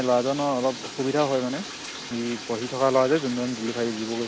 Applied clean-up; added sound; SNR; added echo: none; Bathtub (filling or washing); 11 dB; none.